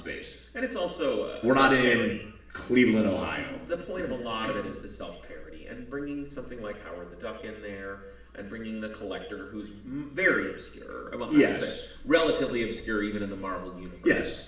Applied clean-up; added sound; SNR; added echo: none; none; none; reverberation time 0.8 s.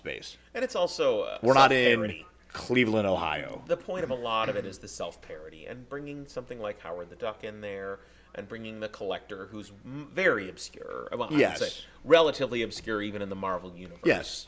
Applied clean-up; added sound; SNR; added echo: none; none; none; none.